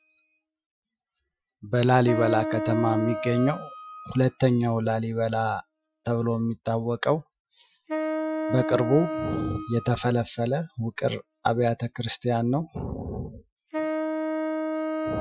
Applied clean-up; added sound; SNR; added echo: classical method Wiener filter.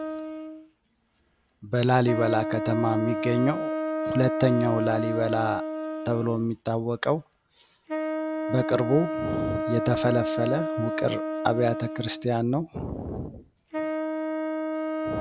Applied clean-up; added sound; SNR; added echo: none; Wind instrument, woodwind instrument; 4 dB; none.